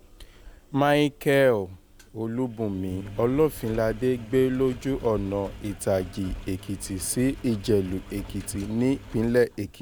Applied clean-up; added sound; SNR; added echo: none; Engine; 16 dB; none.